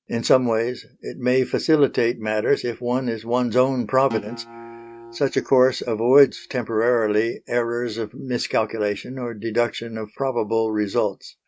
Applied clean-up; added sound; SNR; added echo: neural mask model RNNoise.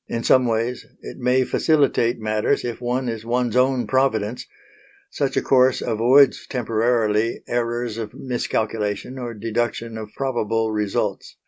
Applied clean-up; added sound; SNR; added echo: none; none; none; none.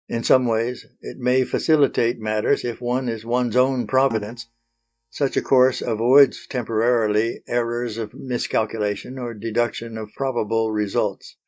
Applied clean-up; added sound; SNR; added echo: neural mask model DeepFilterNet 3.